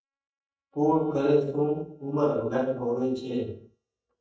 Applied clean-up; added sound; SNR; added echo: neural mask model DeepFilterNet 3.